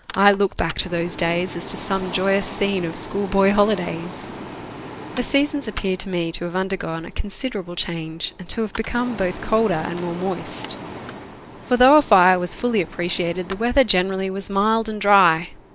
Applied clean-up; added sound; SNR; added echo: none; Mechanical fan; 15 dB; none.